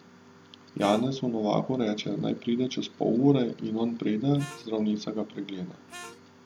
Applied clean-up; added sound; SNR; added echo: none; Harmonica; 18 dB; none.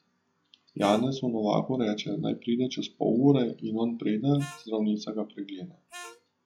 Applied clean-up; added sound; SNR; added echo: classical method log-MMSE.